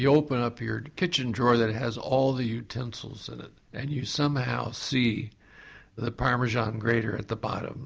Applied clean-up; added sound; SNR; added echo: none; none; none; none.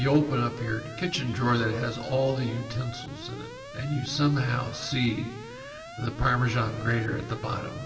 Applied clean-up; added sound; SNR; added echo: none; Alarm; 14 dB; reverberation time 2.2 s.